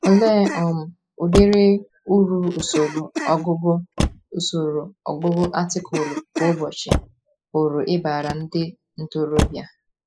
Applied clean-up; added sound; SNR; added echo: classical method spectral subtraction.